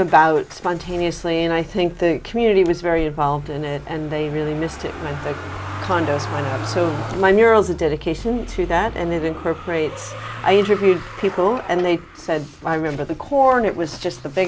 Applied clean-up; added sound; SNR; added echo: none; Motor vehicle (road); 13 dB; none.